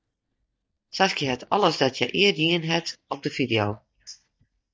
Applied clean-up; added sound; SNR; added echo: neural mask model DeepFilterNet 3.